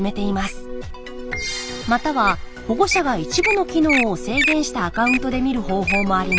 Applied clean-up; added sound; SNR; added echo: none; Wild animals; 5 dB; none.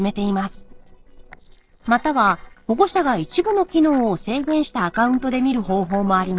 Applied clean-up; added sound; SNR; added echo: neural separator model SepFormer DNS4.